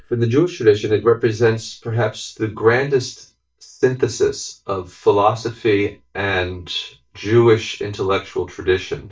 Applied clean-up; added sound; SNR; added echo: neural mask model DeepFilterNet 3.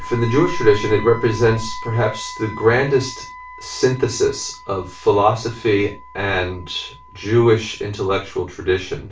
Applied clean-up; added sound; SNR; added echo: none; Wind instrument, woodwind instrument; 16 dB; reverberation time 0.3 s.